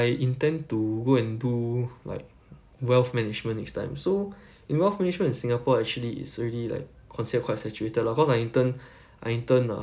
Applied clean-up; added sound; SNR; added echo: none; none; none; none.